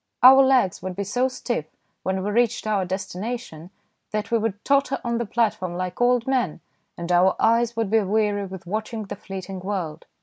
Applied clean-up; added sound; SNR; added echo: none; none; none; none.